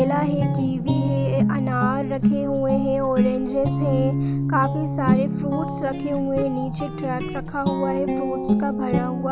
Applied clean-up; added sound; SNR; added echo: none; Guitar; -2 dB; none.